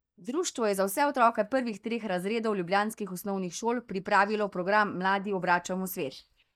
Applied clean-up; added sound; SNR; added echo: neural mask model DeepFilterNet 3.